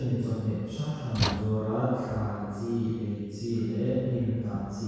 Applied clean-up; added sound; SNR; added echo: none; Slam / Tools; 5 dB; reverberation time 2.0 s.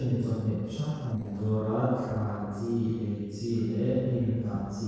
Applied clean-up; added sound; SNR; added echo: neural separator model SepFormer DNS4.